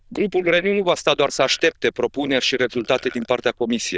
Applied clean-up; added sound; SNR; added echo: neural diffusion model UNIVERSE++.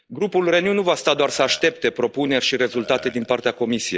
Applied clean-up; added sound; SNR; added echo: neural mask model DeepFilterNet 3.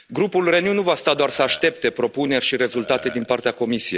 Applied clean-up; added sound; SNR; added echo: none; Burping, eructation; 17 dB; none.